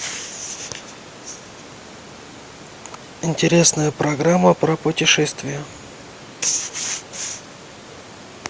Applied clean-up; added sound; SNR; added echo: none; none; none; none.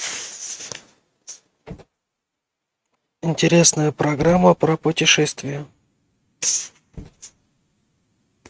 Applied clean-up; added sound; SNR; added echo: neural mask model RNNoise.